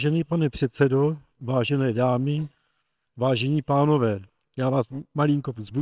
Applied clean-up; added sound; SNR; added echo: neural separator model SepFormer WHAMR!.